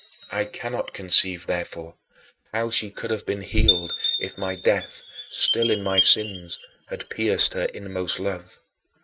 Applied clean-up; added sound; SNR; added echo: neural mask model RNNoise.